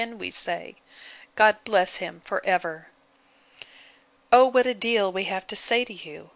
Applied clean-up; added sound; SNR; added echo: none; none; none; none.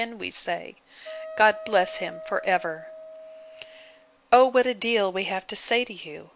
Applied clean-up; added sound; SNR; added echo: none; Wind instrument, woodwind instrument; 15 dB; none.